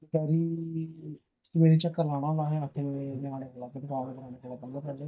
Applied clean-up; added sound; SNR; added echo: neural mask model DeepFilterNet 3.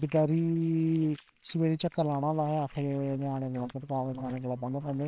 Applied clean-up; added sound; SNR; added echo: neural separator model SepFormer WHAMR!.